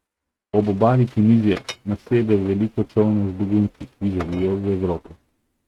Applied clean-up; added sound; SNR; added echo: neural mask model RNNoise.